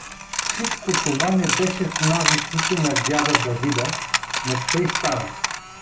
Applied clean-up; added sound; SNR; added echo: none; Coin (dropping); 0 dB; reverberation time 1.1 s.